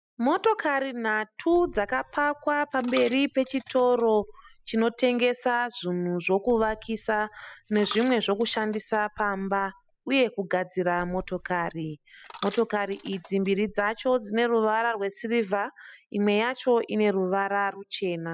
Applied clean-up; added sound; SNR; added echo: classical method spectral subtraction.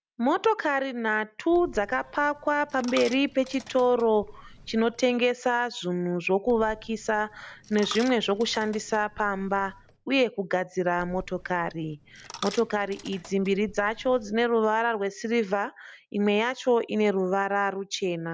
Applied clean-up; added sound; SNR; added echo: none; Coin (dropping); 18 dB; none.